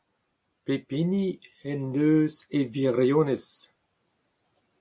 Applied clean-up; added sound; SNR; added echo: none; none; none; none.